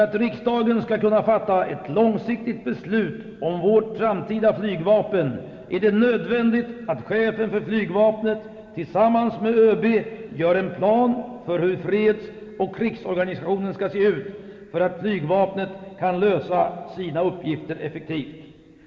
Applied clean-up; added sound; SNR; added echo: none; none; none; reverberation time 2.5 s.